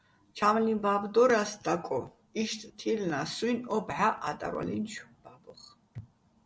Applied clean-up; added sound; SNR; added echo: none; none; none; none.